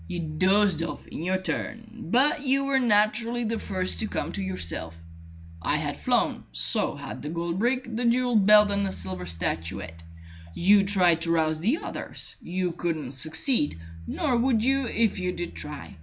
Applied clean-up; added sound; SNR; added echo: none; Bass guitar; 17 dB; none.